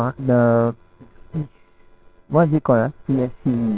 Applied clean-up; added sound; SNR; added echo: neural separator model SepFormer WHAMR!.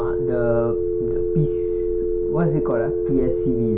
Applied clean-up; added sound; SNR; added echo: none; Telephone; -2 dB; reverberation time 0.4 s.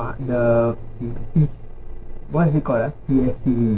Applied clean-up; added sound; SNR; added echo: neural separator model SepFormer DNS4.